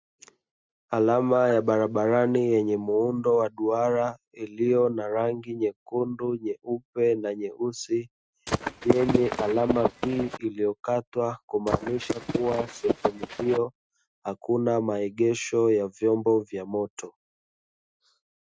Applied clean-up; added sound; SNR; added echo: neural mask model RNNoise.